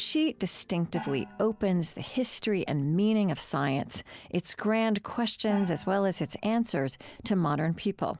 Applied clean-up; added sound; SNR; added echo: none; Gong; 19 dB; none.